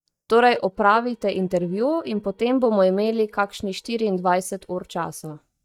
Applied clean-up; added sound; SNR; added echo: neural mask model DeepFilterNet 3.